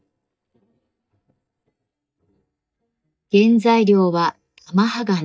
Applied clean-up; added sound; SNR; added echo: neural mask model DeepFilterNet 3.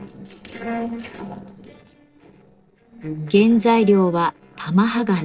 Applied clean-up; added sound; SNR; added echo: neural separator model SepFormer DNS4.